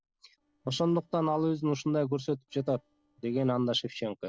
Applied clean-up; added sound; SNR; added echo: neural separator model SepFormer DNS4.